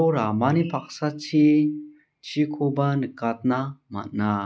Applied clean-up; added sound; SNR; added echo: none; none; none; none.